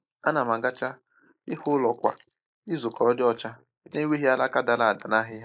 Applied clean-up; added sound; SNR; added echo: neural mask model Resemble Enhance denoiser.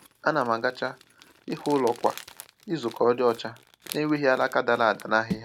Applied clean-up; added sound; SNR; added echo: none; Crumpling, crinkling; 17 dB; none.